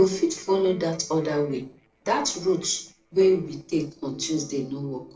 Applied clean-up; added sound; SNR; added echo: neural separator model SepFormer DNS4.